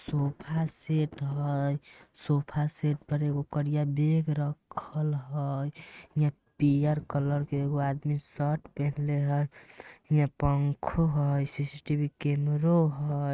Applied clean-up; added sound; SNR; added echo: neural mask model RNNoise.